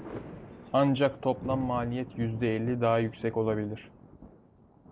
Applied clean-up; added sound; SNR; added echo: none; Thunder; 14 dB; none.